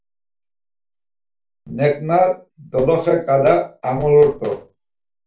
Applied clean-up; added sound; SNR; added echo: none; none; none; reverberation time 0.3 s.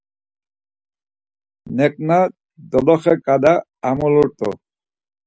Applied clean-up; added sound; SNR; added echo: none; none; none; none.